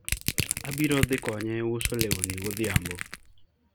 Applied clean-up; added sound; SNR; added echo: none; Crushing; 0 dB; none.